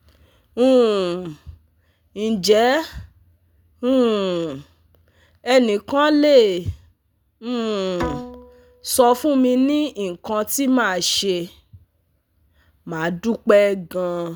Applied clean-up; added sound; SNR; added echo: none; Bowed string instrument; 15 dB; none.